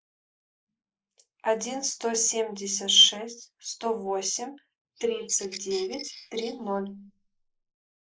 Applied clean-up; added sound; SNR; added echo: neural mask model Resemble Enhance denoiser.